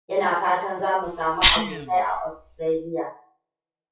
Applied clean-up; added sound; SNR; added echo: classical method WPE with log-MMSE.